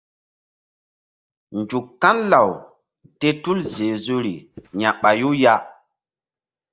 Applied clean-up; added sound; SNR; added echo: neural mask model DeepFilterNet 3.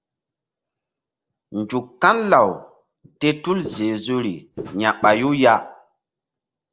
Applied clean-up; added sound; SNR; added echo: neural separator model SepFormer DNS4.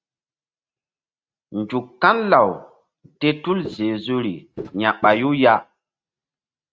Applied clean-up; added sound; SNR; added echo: neural mask model RNNoise.